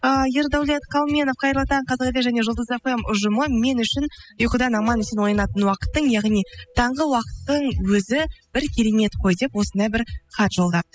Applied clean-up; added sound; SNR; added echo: classical method spectral subtraction.